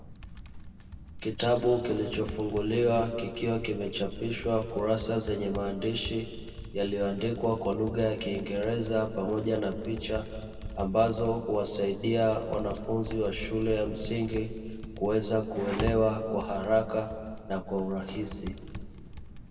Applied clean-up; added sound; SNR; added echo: none; Typing; 11 dB; reverberation time 2.0 s.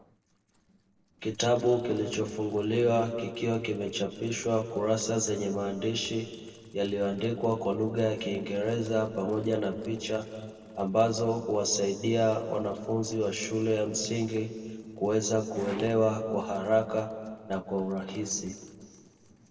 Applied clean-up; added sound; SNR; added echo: neural separator model SepFormer DNS4.